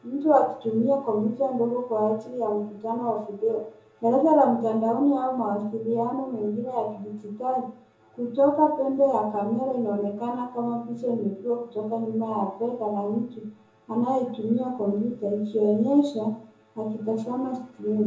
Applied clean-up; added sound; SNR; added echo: none; none; none; reverberation time 0.6 s.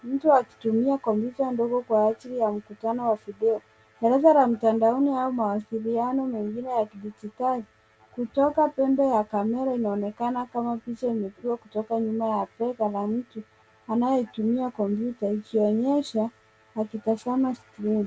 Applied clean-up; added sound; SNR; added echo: none; none; none; none.